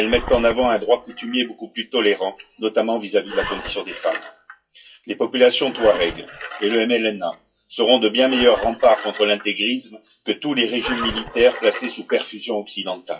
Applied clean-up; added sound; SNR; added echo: classical method WPE with log-MMSE.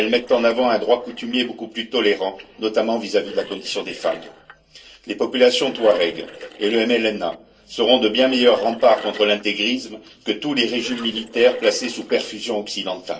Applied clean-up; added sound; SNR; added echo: neural separator model SepFormer DNS4.